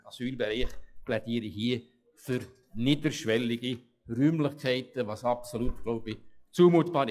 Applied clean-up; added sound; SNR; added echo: classical method log-MMSE.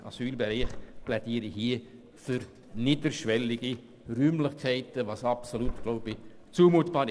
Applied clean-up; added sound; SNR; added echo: none; Drawer open or close; 11 dB; none.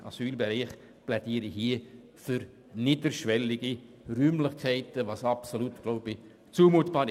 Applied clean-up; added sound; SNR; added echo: none; none; none; none.